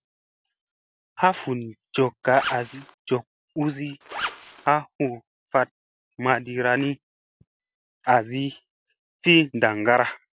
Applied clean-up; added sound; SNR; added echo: none; Zipper (clothing); 8 dB; none.